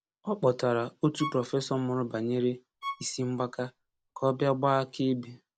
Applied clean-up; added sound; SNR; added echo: none; Bowed string instrument; 14 dB; none.